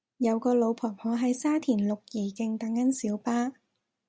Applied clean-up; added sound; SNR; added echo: none; none; none; none.